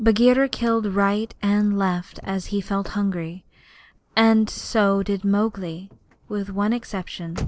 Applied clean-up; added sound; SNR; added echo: neural separator model SepFormer DNS4.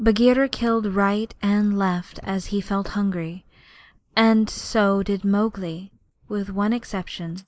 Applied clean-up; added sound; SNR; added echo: neural mask model Resemble Enhance denoiser.